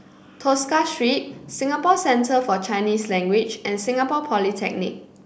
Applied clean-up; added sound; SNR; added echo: none; none; none; none.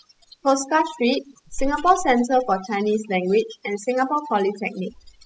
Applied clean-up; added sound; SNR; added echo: classical method spectral subtraction.